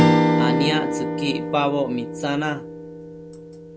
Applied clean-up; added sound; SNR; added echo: none; Strum; -4 dB; none.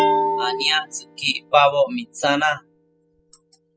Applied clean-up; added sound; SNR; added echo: classical method spectral subtraction.